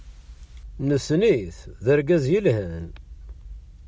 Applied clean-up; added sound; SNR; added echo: none; none; none; none.